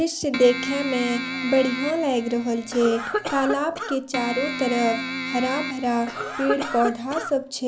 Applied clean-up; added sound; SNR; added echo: none; Cough + Keyboard (musical); 6 dB; none.